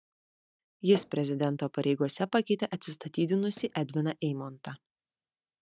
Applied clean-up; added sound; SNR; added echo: neural mask model DeepFilterNet 3.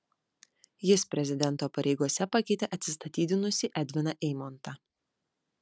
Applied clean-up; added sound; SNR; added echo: none; none; none; none.